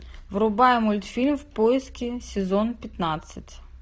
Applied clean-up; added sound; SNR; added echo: none; none; none; none.